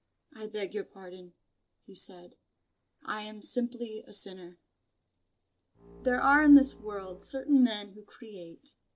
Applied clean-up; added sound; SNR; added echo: neural separator model SepFormer DNS4.